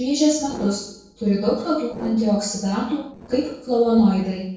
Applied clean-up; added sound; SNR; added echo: neural separator model SepFormer DNS4.